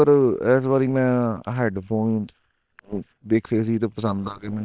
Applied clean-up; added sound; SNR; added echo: neural separator model SepFormer WHAM!.